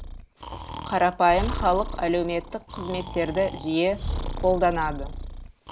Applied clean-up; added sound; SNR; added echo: none; Breathing; 7 dB; none.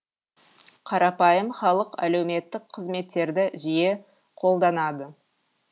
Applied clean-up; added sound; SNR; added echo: none; none; none; none.